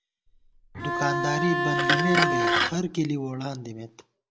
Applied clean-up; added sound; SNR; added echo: none; Bowed string instrument + Glass; -3 dB; none.